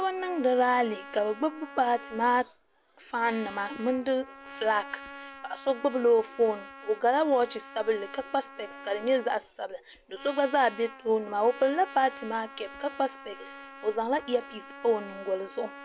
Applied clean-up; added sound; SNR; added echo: none; Trumpet; 17 dB; none.